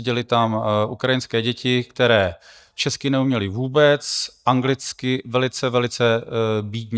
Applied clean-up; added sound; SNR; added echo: neural mask model DeepFilterNet 3.